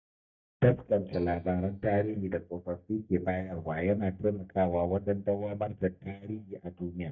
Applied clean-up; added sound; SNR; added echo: neural mask model DeepFilterNet 3.